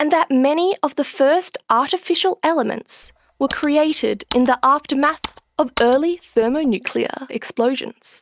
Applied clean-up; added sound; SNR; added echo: neural mask model RNNoise.